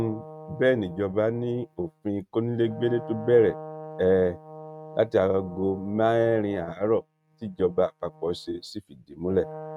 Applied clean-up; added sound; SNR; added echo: neural mask model RNNoise.